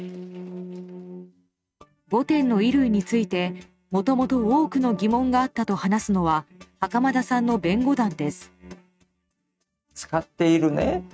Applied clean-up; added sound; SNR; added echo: neural mask model RNNoise.